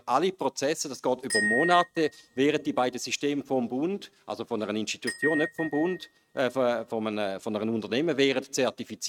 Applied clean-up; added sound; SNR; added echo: neural mask model RNNoise.